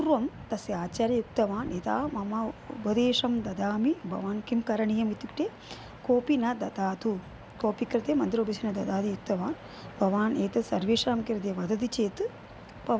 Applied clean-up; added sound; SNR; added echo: none; none; none; none.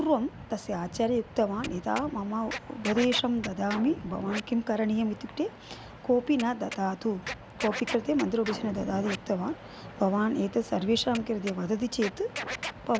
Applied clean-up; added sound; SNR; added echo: none; Scratching (performance technique); 13 dB; none.